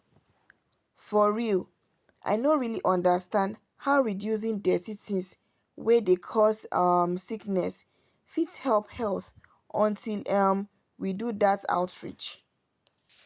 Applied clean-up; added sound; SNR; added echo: none; none; none; none.